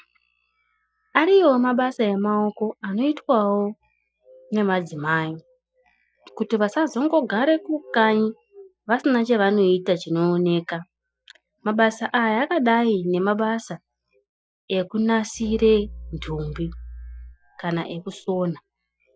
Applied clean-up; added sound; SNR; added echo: classical method Wiener filter.